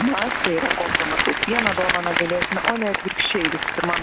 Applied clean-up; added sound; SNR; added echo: none; Applause; -1 dB; none.